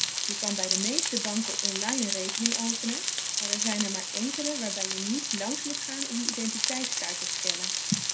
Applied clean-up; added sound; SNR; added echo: none; Frying (food); -4 dB; reverberation time 0.2 s.